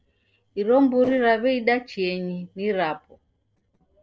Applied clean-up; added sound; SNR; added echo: neural separator model SepFormer DNS4.